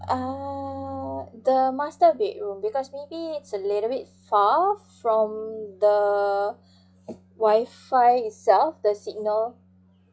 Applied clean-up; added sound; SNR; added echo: classical method log-MMSE.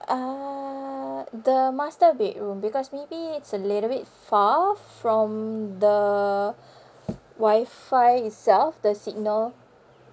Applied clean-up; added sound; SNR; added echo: none; none; none; none.